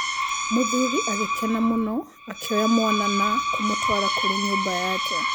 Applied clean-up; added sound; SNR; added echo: none; Screech; -1 dB; none.